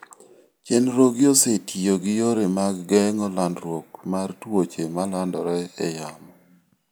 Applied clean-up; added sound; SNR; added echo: none; none; none; none.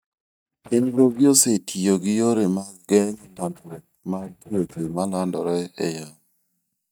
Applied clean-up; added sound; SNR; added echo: neural mask model DeepFilterNet 3.